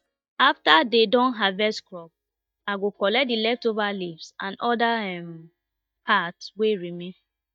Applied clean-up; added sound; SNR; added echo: neural mask model DeepFilterNet 3.